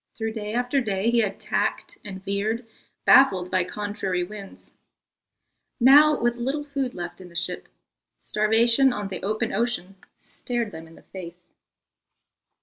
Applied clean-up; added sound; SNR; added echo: none; none; none; none.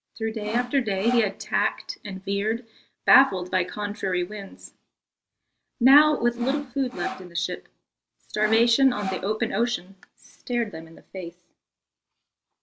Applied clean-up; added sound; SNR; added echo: none; Sawing; 9 dB; none.